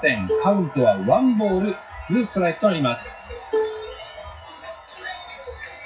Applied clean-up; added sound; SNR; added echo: classical method WPE with log-MMSE.